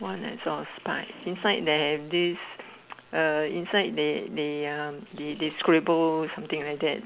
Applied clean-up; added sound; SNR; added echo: none; none; none; none.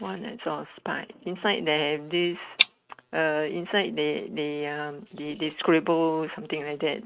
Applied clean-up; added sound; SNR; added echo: neural mask model RNNoise.